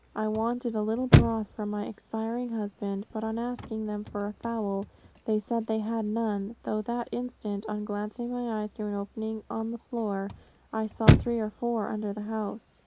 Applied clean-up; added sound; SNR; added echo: none; Chirp, tweet / Slam / Car; 1 dB; none.